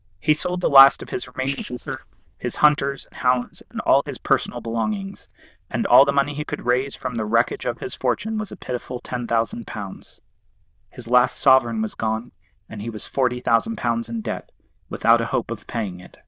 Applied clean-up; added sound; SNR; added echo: neural diffusion model UNIVERSE++.